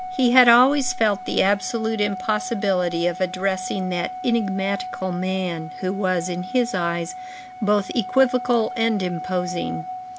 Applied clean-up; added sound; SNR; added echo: none; Organ; 11 dB; none.